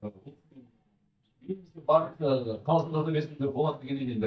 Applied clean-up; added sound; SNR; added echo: neural mask model DeepFilterNet 3.